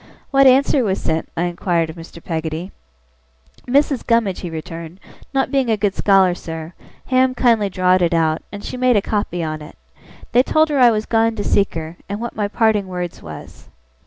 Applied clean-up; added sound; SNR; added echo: none; none; none; none.